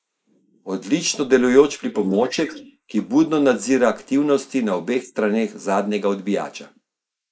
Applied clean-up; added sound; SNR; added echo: neural mask model Resemble Enhance denoiser.